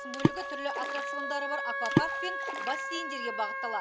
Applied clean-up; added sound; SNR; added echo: none; Water / Splash, splatter + Wind instrument, woodwind instrument; -5 dB; none.